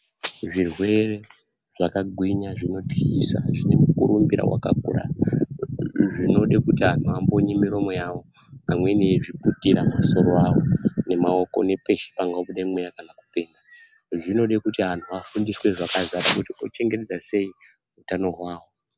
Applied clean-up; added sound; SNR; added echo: none; none; none; none.